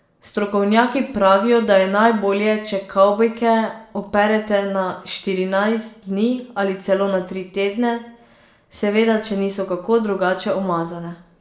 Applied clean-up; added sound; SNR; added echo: none; none; none; reverberation time 0.5 s.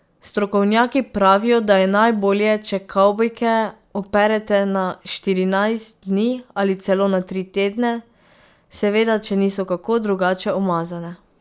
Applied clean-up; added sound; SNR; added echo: none; none; none; none.